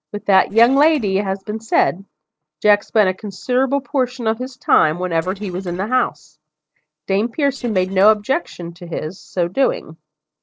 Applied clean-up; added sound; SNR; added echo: neural separator model SepFormer DNS4.